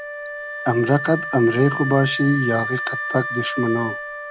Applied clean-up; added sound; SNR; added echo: none; Wind instrument, woodwind instrument; 6 dB; none.